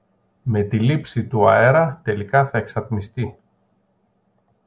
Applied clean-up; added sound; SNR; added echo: none; none; none; none.